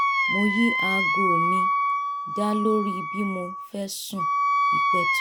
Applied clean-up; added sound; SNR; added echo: none; Wind instrument, woodwind instrument; -4 dB; none.